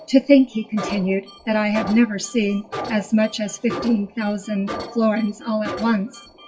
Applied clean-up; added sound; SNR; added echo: classical method WPE with log-MMSE.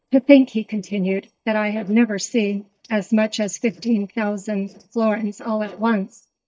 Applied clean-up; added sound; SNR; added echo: neural mask model DeepFilterNet 3.